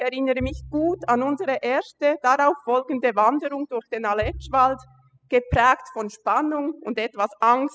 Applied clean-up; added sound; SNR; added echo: classical method spectral subtraction.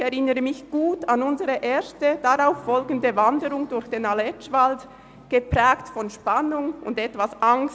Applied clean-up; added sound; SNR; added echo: none; none; none; none.